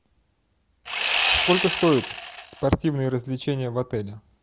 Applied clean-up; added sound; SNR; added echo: none; Sawing; 0 dB; none.